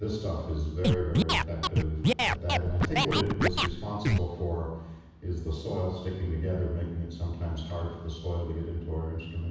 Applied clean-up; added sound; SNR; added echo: none; Scratching (performance technique); -3 dB; reverberation time 1.1 s.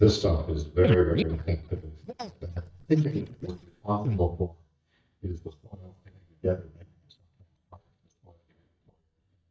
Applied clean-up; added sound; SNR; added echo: neural mask model DeepFilterNet 3.